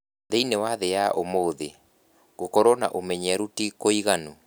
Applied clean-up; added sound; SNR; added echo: none; none; none; none.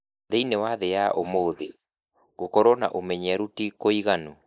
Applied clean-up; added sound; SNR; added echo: neural mask model Resemble Enhance denoiser.